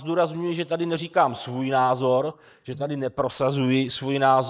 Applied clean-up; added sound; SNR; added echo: neural mask model Resemble Enhance denoiser.